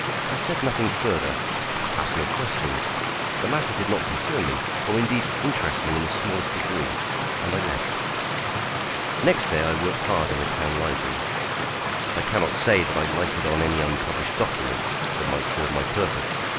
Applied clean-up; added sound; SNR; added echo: none; Stream; -2 dB; none.